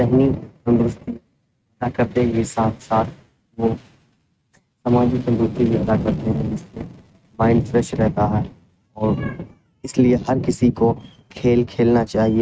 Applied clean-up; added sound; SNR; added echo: neural mask model RNNoise.